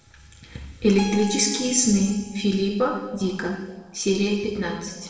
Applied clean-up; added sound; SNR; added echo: none; Keyboard (musical); 19 dB; reverberation time 1.2 s.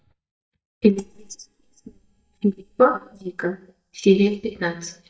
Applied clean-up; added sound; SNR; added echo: neural mask model DeepFilterNet 3.